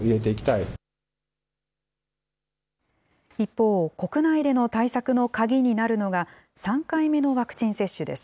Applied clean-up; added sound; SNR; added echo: none; none; none; none.